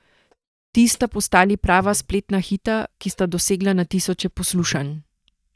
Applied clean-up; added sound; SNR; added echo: neural mask model DeepFilterNet 3.